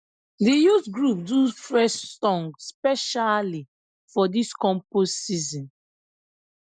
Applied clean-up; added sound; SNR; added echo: none; none; none; none.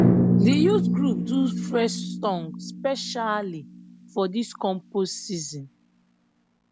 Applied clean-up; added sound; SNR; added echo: none; Drum; -1 dB; none.